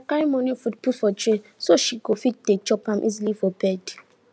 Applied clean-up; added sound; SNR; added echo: none; none; none; none.